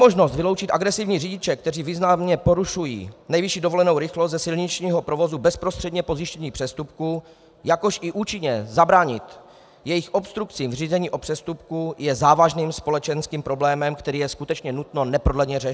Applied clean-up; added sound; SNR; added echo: none; none; none; none.